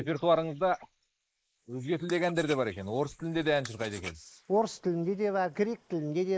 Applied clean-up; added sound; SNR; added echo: neural mask model Resemble Enhance denoiser.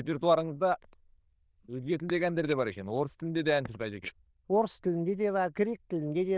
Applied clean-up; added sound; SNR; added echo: neural diffusion model UNIVERSE++.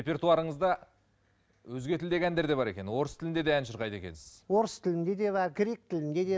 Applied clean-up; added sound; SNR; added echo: none; none; none; none.